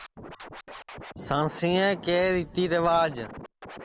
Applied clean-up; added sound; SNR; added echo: none; Scratching (performance technique); 16 dB; none.